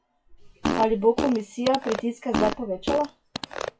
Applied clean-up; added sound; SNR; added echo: classical method WPE with log-MMSE.